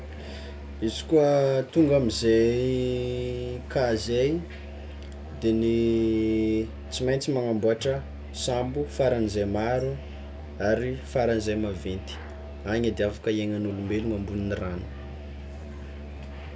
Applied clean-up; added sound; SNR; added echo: none; Musical instrument; 13 dB; none.